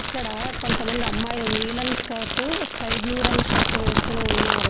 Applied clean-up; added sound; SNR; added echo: none; Crackle; -5 dB; none.